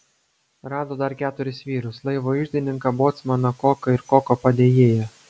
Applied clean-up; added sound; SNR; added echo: none; none; none; none.